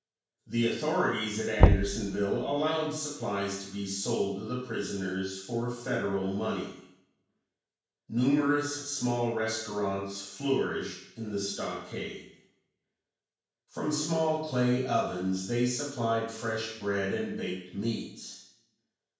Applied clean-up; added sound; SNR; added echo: none; Knock / Wood; -4 dB; reverberation time 0.7 s.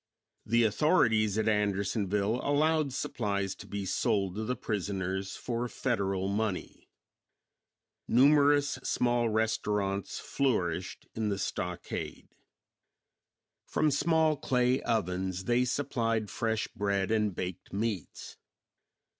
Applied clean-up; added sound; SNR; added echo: none; none; none; none.